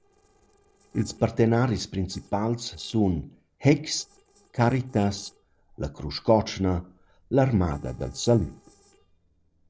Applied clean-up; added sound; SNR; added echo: neural separator model SepFormer DNS4.